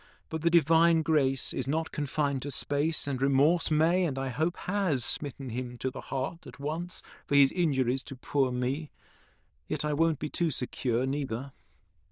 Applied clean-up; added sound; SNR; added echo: neural diffusion model UNIVERSE++.